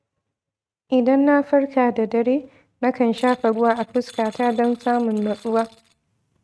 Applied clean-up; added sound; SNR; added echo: neural mask model RNNoise.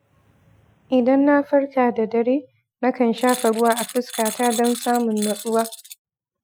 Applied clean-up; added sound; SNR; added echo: classical method Wiener filter.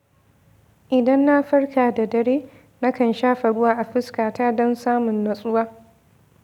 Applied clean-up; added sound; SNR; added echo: none; none; none; none.